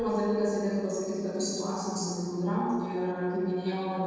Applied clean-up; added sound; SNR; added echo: neural separator model SepFormer DNS4.